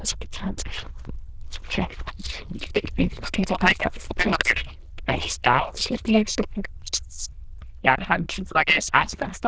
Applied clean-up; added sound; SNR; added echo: neural diffusion model UNIVERSE++.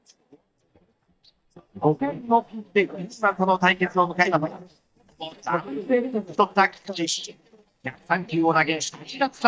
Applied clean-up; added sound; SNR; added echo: neural mask model DeepFilterNet 3.